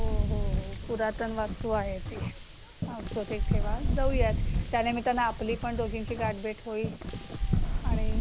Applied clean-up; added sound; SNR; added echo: none; Wind; -3 dB; none.